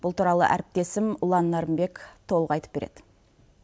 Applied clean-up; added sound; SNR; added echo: none; none; none; none.